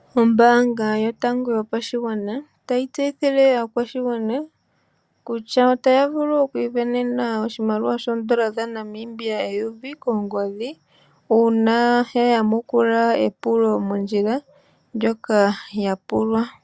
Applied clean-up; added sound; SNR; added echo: none; none; none; none.